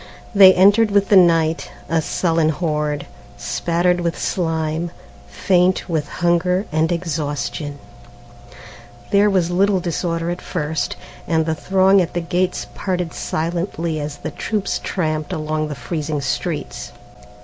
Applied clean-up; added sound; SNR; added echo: none; none; none; none.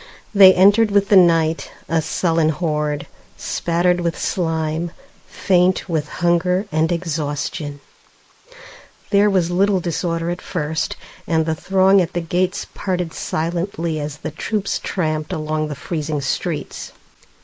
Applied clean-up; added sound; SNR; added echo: neural mask model Resemble Enhance denoiser.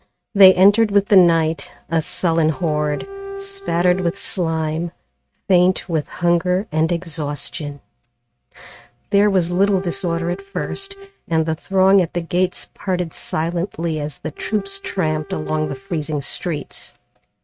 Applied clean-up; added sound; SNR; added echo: neural mask model RNNoise.